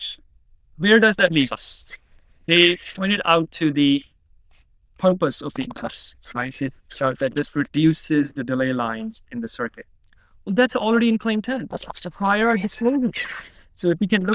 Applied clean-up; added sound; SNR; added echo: neural diffusion model UNIVERSE++.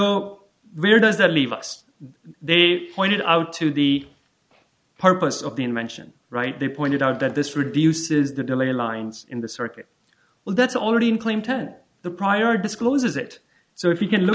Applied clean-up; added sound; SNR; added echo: none; none; none; none.